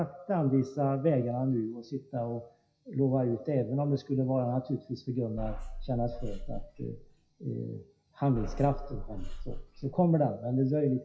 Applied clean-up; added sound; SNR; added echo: classical method WPE with log-MMSE.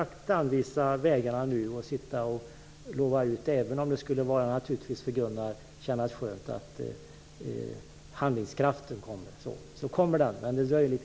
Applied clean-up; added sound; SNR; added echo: none; none; none; none.